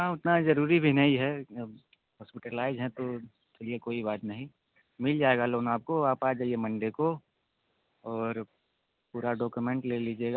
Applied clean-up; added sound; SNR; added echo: none; none; none; none.